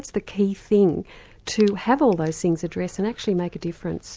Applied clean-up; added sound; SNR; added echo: none; none; none; none.